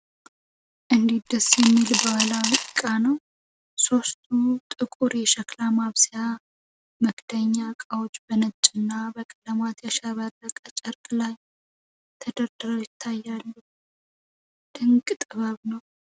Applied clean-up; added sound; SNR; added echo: none; Coin (dropping) / Glass; 1 dB; none.